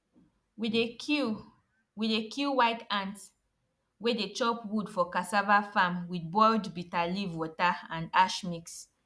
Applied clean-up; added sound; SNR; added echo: none; none; none; none.